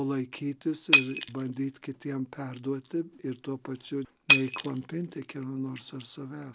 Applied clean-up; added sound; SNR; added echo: none; Shatter; -3 dB; none.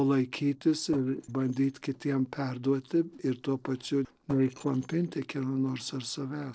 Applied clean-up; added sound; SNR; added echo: neural separator model SepFormer DNS4.